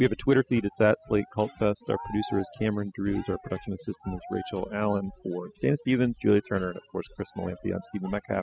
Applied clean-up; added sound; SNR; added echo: classical method spectral subtraction.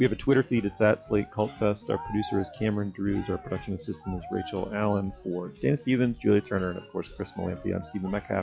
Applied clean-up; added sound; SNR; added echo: classical method log-MMSE.